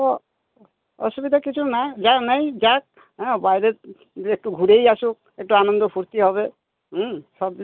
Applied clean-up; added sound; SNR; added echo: none; none; none; none.